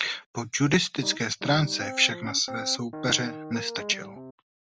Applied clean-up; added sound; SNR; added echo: none; Piano; 10 dB; none.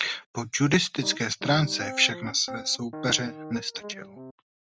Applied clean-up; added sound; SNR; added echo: neural mask model RNNoise.